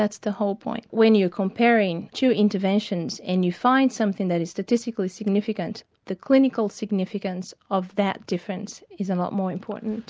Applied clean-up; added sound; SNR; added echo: none; none; none; none.